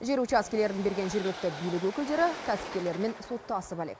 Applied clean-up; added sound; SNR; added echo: none; Train; 12 dB; none.